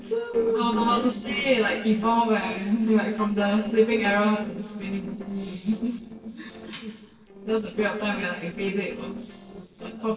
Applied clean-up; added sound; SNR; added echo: neural separator model SepFormer DNS4.